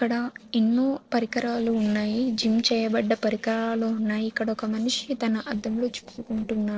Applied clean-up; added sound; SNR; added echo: neural separator model SepFormer DNS4.